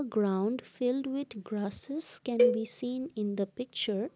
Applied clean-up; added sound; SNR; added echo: none; Cowbell; 1 dB; none.